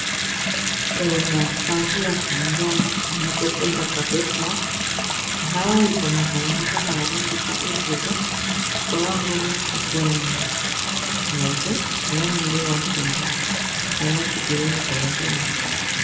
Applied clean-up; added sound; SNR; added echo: none; Bathtub (filling or washing) / Sink (filling or washing) / Water tap, faucet; -3 dB; reverberation time 0.8 s.